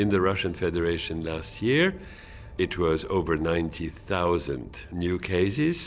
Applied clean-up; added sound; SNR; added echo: none; none; none; none.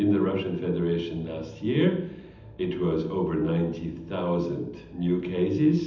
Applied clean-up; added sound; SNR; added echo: none; none; none; reverberation time 0.8 s.